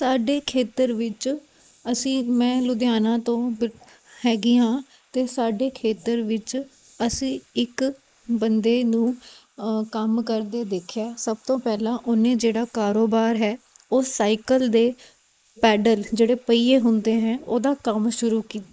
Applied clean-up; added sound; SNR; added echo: neural mask model Resemble Enhance denoiser.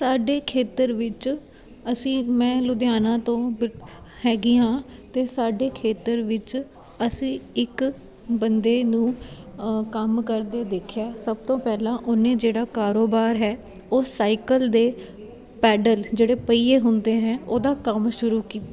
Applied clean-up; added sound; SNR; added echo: none; none; none; none.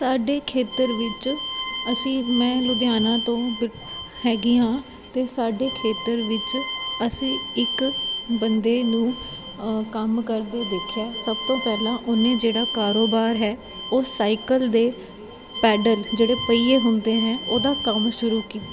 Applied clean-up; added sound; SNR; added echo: none; Bowed string instrument; 9 dB; none.